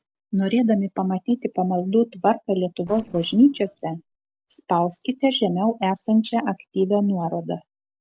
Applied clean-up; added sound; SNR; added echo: neural separator model SepFormer DNS4.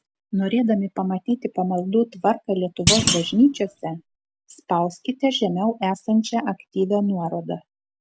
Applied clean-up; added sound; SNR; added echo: none; Thump, thud; 1 dB; none.